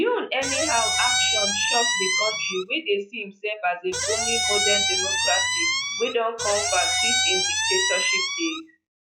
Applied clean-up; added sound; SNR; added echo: classical method log-MMSE.